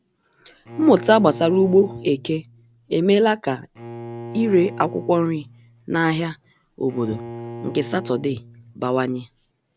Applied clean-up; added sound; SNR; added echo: none; Bowed string instrument; 15 dB; none.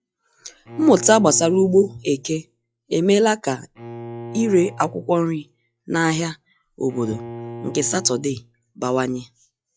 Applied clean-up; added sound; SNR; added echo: classical method log-MMSE.